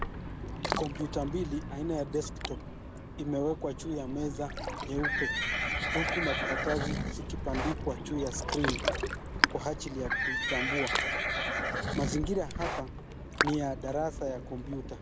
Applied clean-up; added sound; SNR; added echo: none; Ocean + Livestock, farm animals, working animals; -2 dB; none.